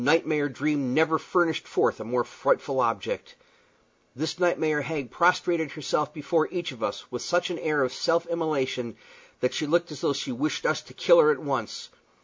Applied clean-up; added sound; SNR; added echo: none; none; none; none.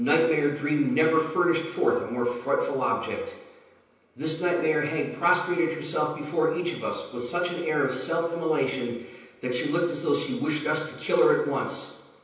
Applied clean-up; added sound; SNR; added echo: none; none; none; reverberation time 0.9 s.